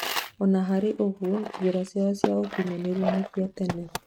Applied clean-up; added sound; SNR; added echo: neural mask model RNNoise.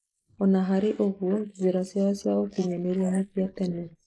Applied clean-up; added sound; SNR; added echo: neural mask model Resemble Enhance denoiser.